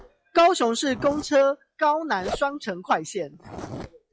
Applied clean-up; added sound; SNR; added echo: classical method log-MMSE.